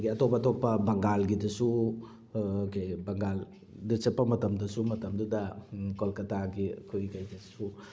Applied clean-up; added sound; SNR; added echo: none; none; none; none.